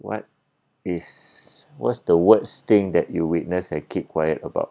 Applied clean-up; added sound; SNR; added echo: none; none; none; none.